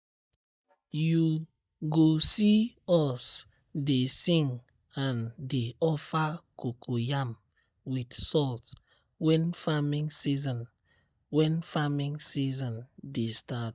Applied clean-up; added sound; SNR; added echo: neural mask model DeepFilterNet 3.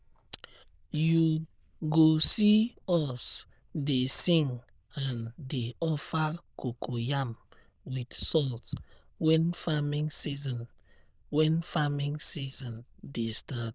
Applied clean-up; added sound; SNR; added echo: neural diffusion model UNIVERSE++.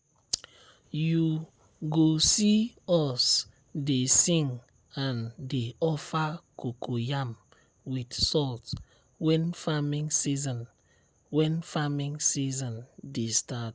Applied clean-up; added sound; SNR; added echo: none; none; none; none.